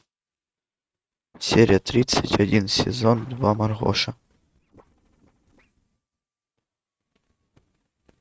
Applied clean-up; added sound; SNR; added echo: neural mask model RNNoise.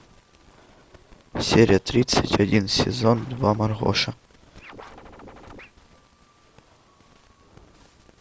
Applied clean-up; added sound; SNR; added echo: none; Scratching (performance technique); 19 dB; none.